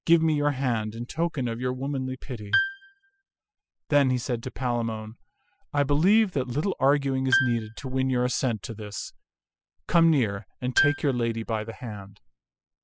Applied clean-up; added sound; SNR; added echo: classical method spectral subtraction.